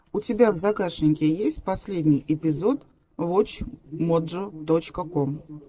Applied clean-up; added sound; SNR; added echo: neural separator model SepFormer DNS4.